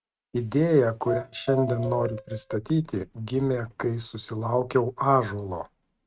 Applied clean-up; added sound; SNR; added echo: neural mask model RNNoise.